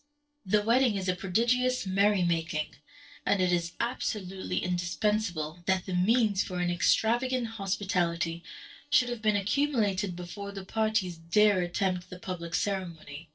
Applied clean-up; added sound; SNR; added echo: neural separator model SepFormer DNS4.